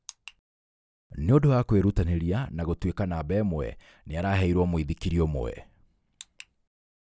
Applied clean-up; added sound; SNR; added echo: none; none; none; none.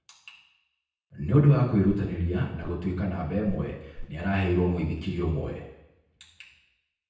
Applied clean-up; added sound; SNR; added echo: none; Walk, footsteps; 17 dB; reverberation time 0.9 s.